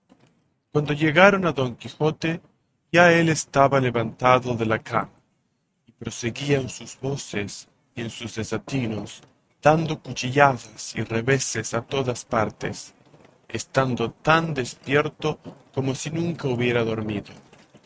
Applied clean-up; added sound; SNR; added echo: neural mask model RNNoise.